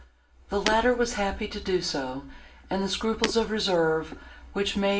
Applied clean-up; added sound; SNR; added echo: none; Shatter; 11 dB; reverberation time 0.3 s.